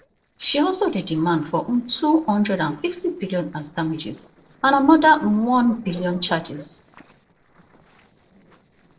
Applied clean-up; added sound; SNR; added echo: neural separator model SepFormer DNS4.